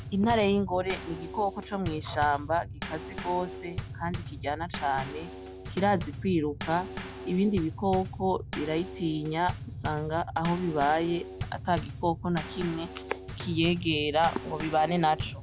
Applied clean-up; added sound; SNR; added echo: none; Bass drum / Snare drum / Drum kit; 9 dB; none.